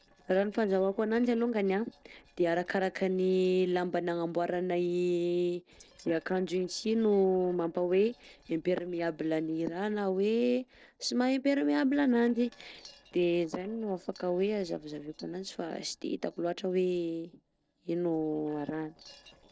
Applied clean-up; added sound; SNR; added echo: neural separator model SepFormer DNS4.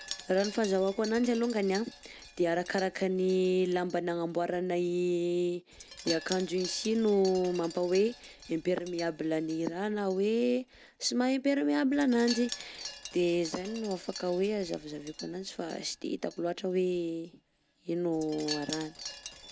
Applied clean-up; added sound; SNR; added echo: none; Wind chime; 16 dB; none.